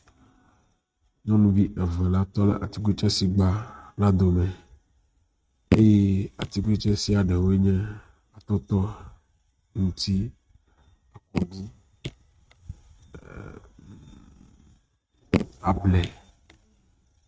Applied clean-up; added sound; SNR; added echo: neural mask model RNNoise.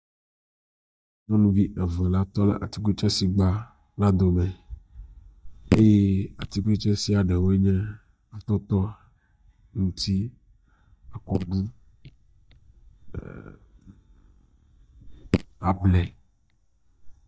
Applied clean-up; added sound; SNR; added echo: neural mask model DeepFilterNet 3.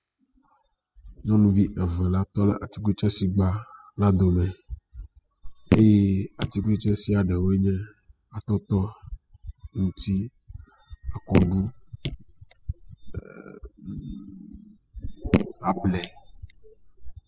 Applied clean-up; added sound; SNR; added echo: classical method spectral subtraction.